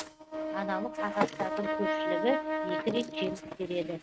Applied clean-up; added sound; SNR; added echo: neural mask model RNNoise.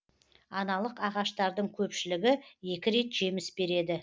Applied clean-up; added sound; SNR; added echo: none; none; none; none.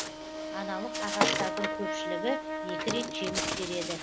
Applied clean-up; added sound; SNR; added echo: none; Bird + Brass instrument; -4 dB; none.